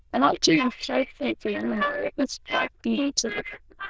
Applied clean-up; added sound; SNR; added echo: neural diffusion model UNIVERSE++.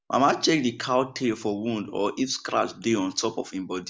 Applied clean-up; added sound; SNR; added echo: none; none; none; none.